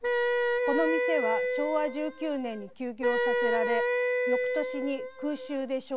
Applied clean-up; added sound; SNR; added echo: none; Wind instrument, woodwind instrument; -3 dB; none.